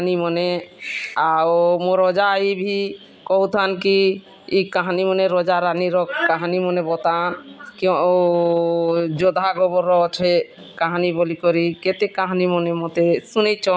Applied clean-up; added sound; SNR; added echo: none; none; none; none.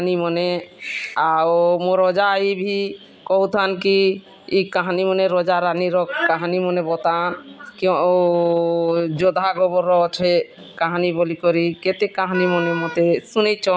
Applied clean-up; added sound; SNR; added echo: none; Wind instrument, woodwind instrument; 11 dB; none.